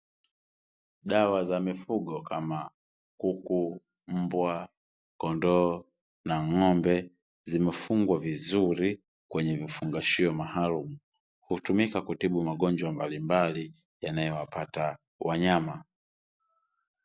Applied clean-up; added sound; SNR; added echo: none; none; none; none.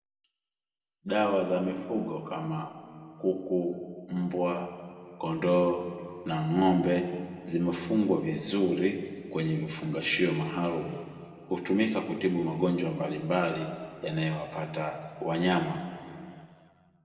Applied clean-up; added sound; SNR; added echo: none; none; none; reverberation time 2.1 s.